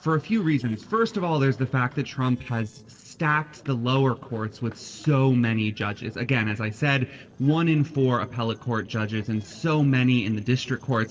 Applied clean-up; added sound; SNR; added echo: neural separator model SepFormer DNS4.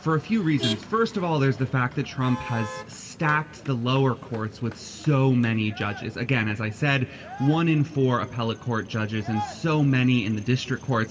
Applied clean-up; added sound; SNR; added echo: none; Motor vehicle (road); 15 dB; reverberation time 1.3 s.